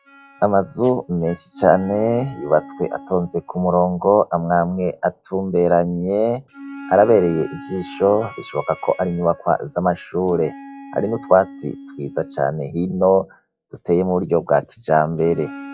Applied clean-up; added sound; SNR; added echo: classical method log-MMSE.